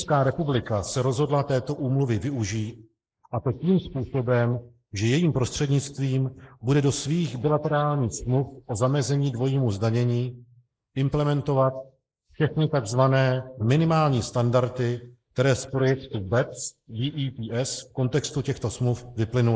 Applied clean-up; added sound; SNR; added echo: neural mask model Resemble Enhance denoiser.